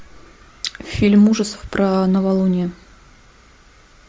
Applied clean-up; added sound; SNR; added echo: none; none; none; none.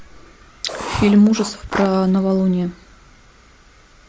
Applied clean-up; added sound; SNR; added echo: none; Writing; 11 dB; none.